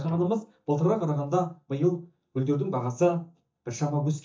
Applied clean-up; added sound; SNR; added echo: neural mask model DeepFilterNet 3.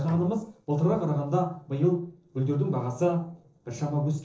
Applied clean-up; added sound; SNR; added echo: neural separator model SepFormer DNS4.